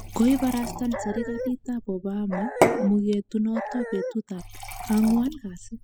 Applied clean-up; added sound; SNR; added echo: classical method spectral subtraction.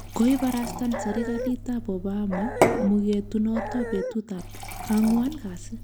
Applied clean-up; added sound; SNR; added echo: none; Fill (with liquid) / Glass / Water + Dog; 5 dB; none.